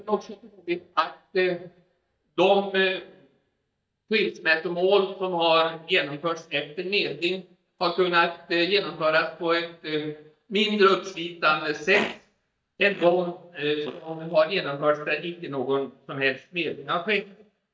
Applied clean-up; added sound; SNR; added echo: neural mask model DeepFilterNet 3.